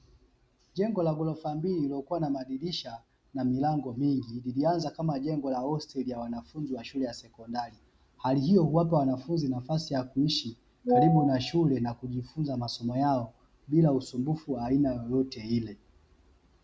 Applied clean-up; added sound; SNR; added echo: none; none; none; none.